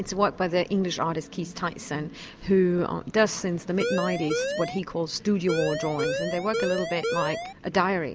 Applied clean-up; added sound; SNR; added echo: none; Siren; 2 dB; none.